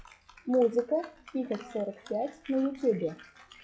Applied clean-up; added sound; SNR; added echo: classical method log-MMSE.